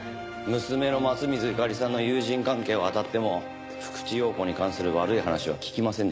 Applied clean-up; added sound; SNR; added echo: none; none; none; none.